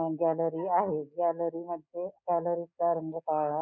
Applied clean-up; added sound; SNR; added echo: neural mask model Resemble Enhance denoiser.